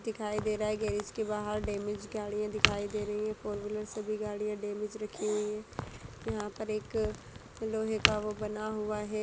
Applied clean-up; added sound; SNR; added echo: none; Crack; 5 dB; none.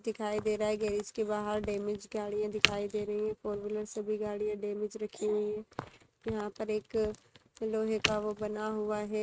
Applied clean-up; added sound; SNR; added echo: neural mask model RNNoise.